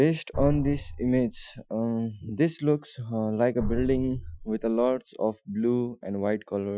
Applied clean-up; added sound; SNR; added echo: classical method Wiener filter.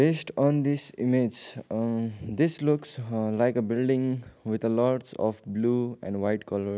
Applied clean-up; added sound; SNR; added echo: none; none; none; none.